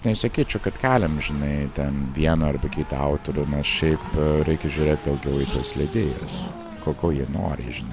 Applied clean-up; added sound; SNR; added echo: none; Race car, auto racing; 11 dB; none.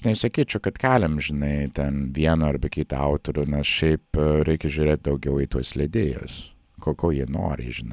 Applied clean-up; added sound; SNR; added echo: none; none; none; none.